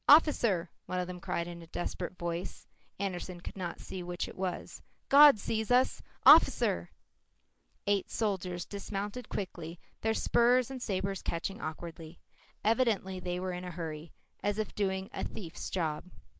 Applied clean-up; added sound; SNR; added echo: neural mask model Resemble Enhance denoiser.